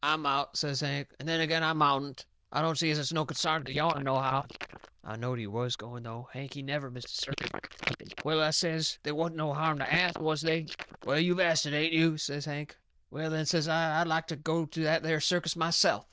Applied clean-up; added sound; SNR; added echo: neural diffusion model UNIVERSE++.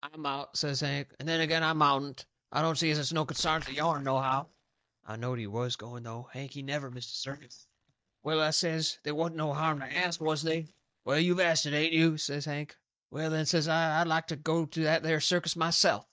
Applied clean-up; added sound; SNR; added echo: neural mask model DeepFilterNet 3.